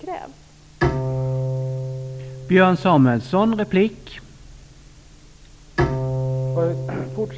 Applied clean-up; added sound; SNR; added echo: none; Bowed string instrument; 4 dB; none.